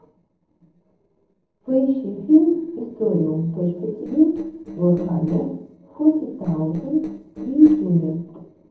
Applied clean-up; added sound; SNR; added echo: neural separator model SepFormer DNS4.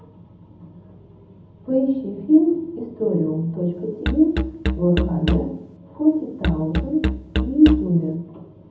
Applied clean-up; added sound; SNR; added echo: none; Musical instrument; 3 dB; reverberation time 0.8 s.